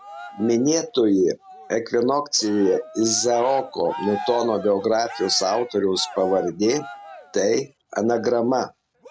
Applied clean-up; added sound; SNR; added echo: none; Cheering; 16 dB; none.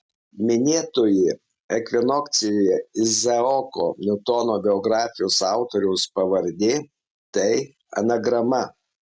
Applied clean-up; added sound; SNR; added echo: none; none; none; none.